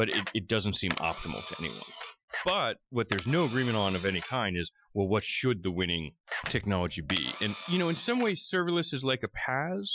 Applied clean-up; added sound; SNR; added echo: classical method Wiener filter.